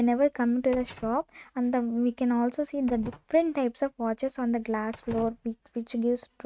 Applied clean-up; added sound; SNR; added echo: neural mask model RNNoise.